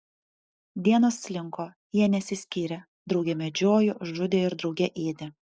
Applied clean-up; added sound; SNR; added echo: none; none; none; none.